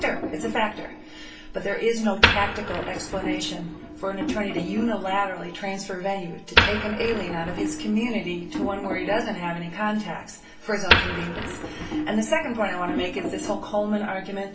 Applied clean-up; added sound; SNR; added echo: none; Wood; 1 dB; reverberation time 0.2 s.